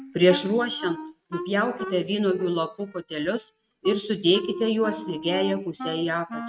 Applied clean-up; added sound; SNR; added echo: neural mask model RNNoise.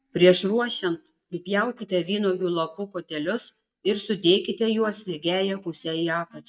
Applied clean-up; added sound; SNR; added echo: neural mask model DeepFilterNet 3.